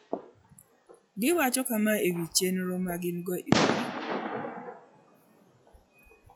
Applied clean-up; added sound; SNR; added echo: classical method log-MMSE.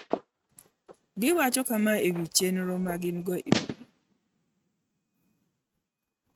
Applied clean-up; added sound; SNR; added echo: neural mask model RNNoise.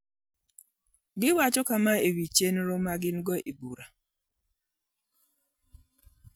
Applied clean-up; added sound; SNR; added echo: none; none; none; none.